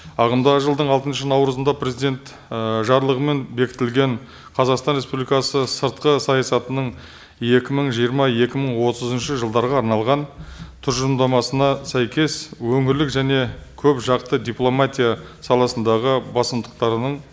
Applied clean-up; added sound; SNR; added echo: none; none; none; none.